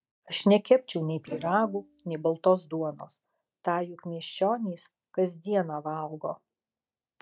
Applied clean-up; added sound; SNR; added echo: neural mask model DeepFilterNet 3.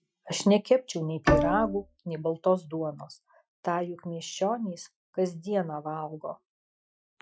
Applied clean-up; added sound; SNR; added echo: classical method Wiener filter.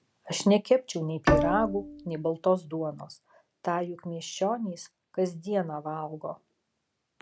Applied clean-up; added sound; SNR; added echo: none; Bowed string instrument; -1 dB; none.